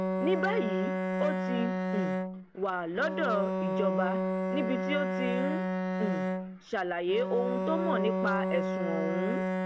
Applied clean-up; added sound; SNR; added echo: none; Bowed string instrument; -2 dB; none.